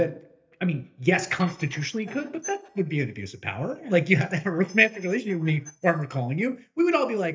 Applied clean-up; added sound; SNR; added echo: neural mask model DeepFilterNet 3.